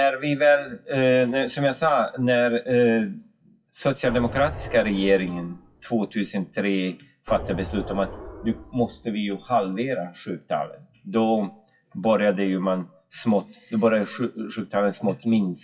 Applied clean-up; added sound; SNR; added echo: classical method WPE with log-MMSE.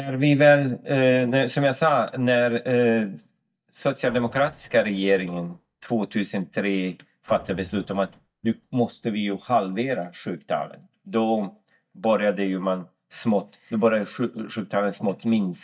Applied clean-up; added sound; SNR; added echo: neural mask model DeepFilterNet 3.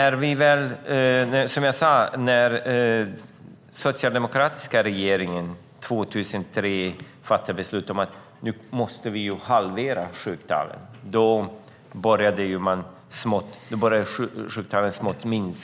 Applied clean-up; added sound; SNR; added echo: none; none; none; none.